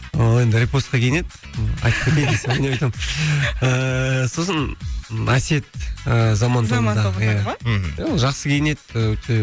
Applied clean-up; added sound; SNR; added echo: none; none; none; none.